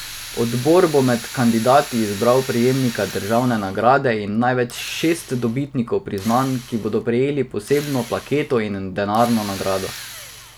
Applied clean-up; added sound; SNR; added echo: none; Drill; 16 dB; none.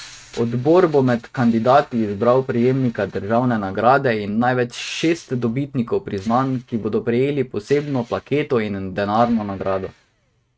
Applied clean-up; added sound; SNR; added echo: neural mask model RNNoise.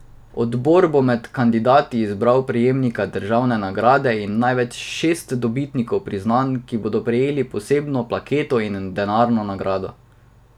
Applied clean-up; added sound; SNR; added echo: none; none; none; none.